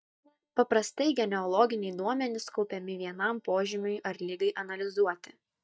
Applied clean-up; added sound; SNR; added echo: neural mask model DeepFilterNet 3.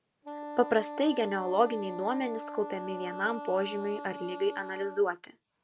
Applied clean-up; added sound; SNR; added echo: none; Wind instrument, woodwind instrument; 10 dB; none.